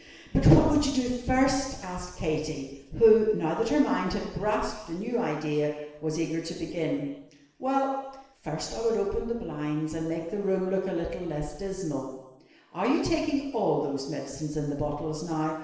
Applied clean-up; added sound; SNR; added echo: none; none; none; reverberation time 1.0 s.